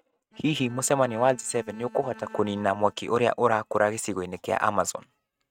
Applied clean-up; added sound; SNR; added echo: neural mask model RNNoise.